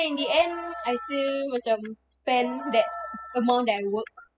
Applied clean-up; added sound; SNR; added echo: classical method spectral subtraction.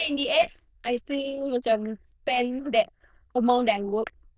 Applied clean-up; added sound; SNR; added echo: neural diffusion model UNIVERSE++.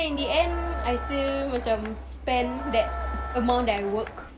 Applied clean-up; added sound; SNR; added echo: none; Wind instrument, woodwind instrument + Crowd; 10 dB; none.